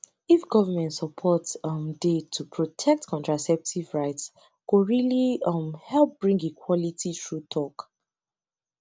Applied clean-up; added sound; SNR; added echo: none; none; none; none.